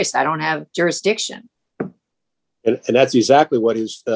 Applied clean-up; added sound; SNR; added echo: none; none; none; none.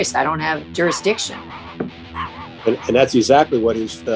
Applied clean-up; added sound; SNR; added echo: none; Electric guitar + Dog; 14 dB; none.